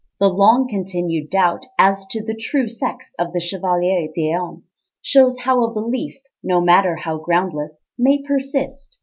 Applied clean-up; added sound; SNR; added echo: none; none; none; none.